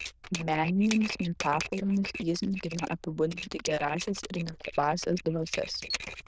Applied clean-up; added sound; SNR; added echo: neural diffusion model UNIVERSE++.